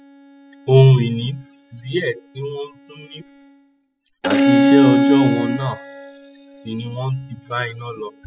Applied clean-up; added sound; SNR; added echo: classical method spectral subtraction.